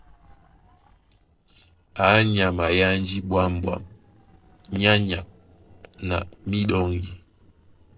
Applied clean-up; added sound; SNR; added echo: neural separator model SepFormer DNS4.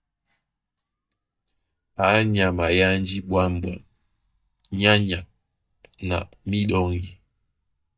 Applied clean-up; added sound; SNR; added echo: neural mask model DeepFilterNet 3.